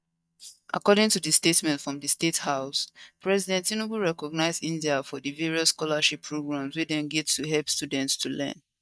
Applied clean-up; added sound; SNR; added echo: neural mask model DeepFilterNet 3.